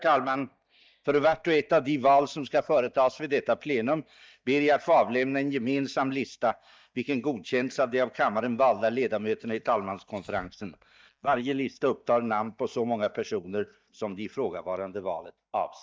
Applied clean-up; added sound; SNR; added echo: neural mask model DeepFilterNet 3.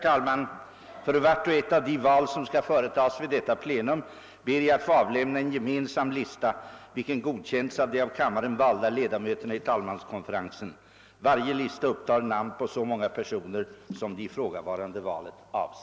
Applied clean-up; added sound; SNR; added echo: none; none; none; none.